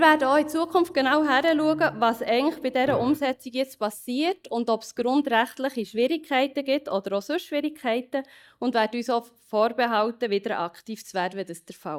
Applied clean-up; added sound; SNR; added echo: neural mask model DeepFilterNet 3.